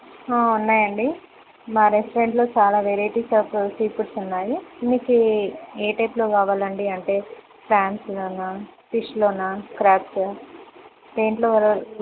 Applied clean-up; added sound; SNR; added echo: none; none; none; none.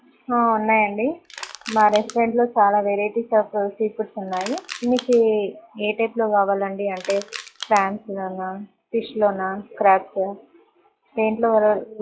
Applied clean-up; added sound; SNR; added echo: classical method log-MMSE.